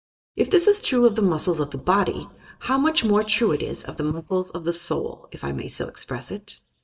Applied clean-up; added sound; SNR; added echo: neural mask model DeepFilterNet 3.